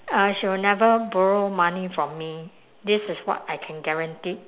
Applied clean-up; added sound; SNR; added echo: none; none; none; none.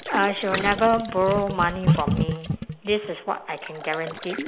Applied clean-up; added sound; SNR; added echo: none; Gurgling; 3 dB; none.